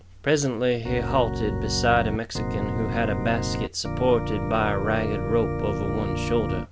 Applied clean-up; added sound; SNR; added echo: none; Organ; 2 dB; none.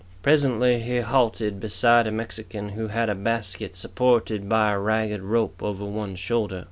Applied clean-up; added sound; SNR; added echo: none; none; none; none.